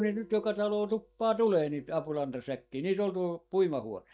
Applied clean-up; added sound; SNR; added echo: neural mask model DeepFilterNet 3.